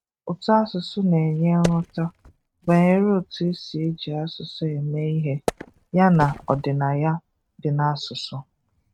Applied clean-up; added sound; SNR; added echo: neural mask model RNNoise.